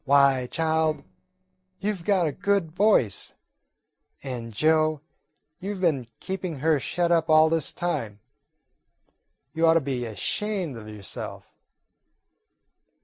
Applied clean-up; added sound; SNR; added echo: neural separator model SepFormer DNS4.